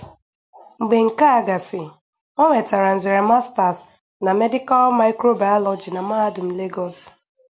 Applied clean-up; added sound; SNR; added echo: none; none; none; none.